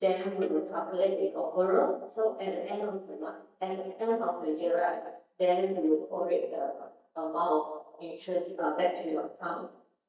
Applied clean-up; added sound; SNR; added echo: neural mask model DeepFilterNet 3.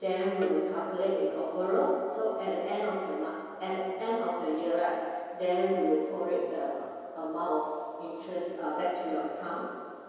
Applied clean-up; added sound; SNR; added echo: none; Cowbell; 17 dB; reverberation time 2.2 s.